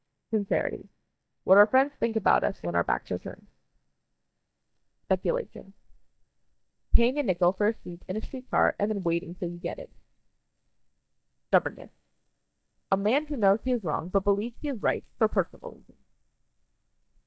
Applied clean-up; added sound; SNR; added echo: neural mask model DeepFilterNet 3.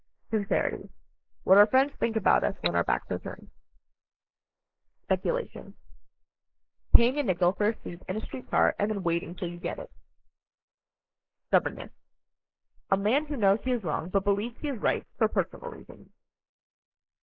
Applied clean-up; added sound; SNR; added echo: neural mask model Resemble Enhance denoiser.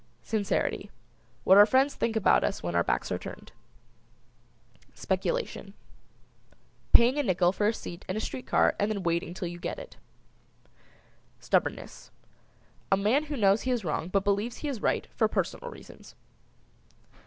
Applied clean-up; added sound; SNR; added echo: none; none; none; none.